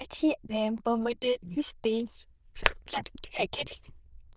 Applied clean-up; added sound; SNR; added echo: neural diffusion model UNIVERSE++.